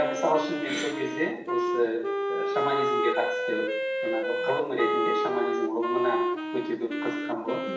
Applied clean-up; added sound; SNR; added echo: none; Wind instrument, woodwind instrument; -1 dB; reverberation time 0.6 s.